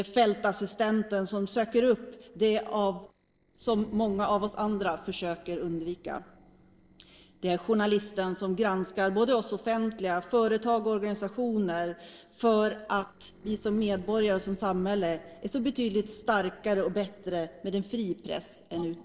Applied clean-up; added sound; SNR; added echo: neural separator model SepFormer DNS4.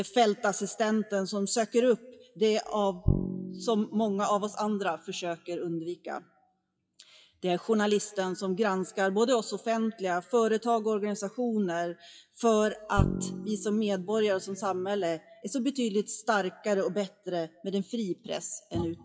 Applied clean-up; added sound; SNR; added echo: classical method WPE with log-MMSE.